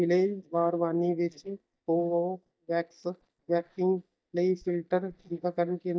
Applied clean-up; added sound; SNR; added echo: neural mask model DeepFilterNet 3.